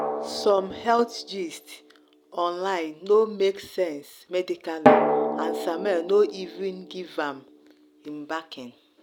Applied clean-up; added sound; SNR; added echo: none; Drum; 2 dB; none.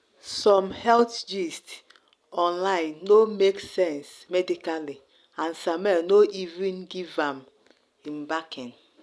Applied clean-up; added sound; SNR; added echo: none; none; none; none.